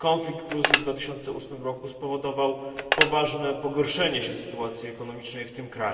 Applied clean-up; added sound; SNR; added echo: none; Telephone; 1 dB; reverberation time 2.6 s.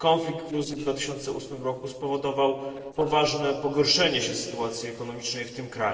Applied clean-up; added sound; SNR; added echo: neural separator model SepFormer DNS4.